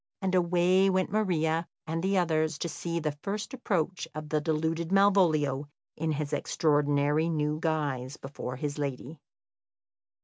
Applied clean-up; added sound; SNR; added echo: none; none; none; none.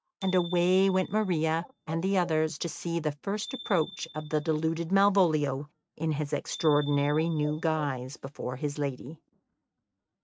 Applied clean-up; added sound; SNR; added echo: neural mask model RNNoise.